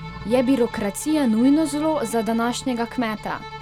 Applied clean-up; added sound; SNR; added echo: none; Bowed string instrument + Accelerating, revving, vroom; 15 dB; none.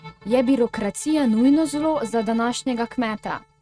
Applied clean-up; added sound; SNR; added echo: neural mask model RNNoise.